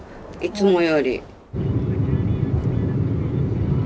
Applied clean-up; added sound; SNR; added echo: none; Thunder / Rain; 20 dB; none.